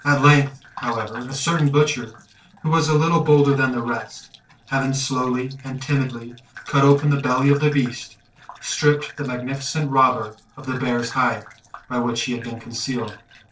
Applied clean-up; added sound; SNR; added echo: neural separator model SepFormer DNS4.